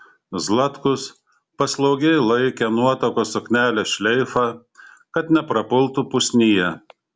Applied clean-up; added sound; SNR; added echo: none; none; none; none.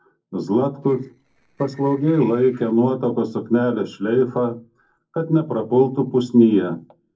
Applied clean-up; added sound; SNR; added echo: neural separator model SepFormer DNS4.